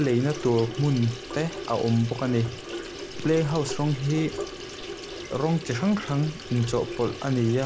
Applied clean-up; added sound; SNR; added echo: none; Sink (filling or washing) / Water tap, faucet; 11 dB; none.